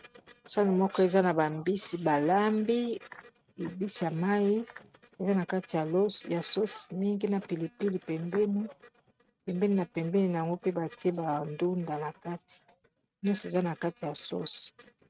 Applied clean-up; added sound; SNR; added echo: neural mask model RNNoise.